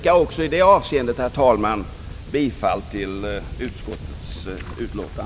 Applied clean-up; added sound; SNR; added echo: none; Animal; 13 dB; none.